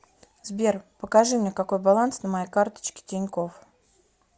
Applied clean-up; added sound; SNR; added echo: none; none; none; none.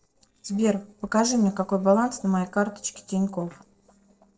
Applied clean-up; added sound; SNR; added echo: neural separator model SepFormer DNS4.